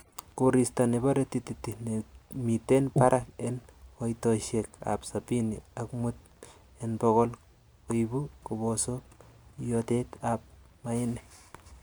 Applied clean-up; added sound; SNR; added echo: none; Breathing; -1 dB; none.